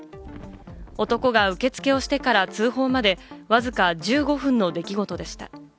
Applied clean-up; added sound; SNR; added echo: none; Wind; 18 dB; none.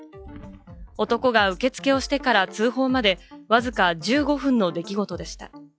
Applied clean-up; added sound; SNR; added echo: classical method log-MMSE.